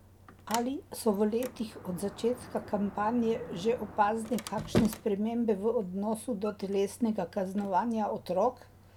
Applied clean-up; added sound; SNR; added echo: none; Sliding door; 11 dB; none.